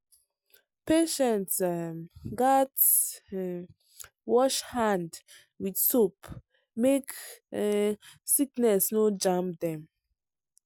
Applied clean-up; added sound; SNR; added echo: none; none; none; none.